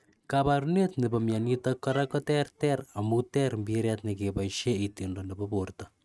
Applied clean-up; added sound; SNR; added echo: neural mask model RNNoise.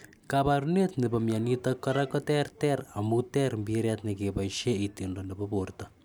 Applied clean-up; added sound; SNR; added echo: none; Bowed string instrument; 19 dB; none.